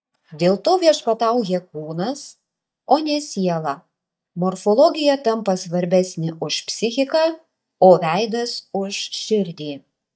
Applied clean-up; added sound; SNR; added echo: neural mask model DeepFilterNet 3.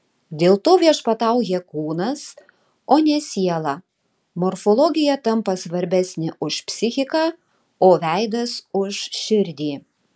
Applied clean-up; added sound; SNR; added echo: none; none; none; none.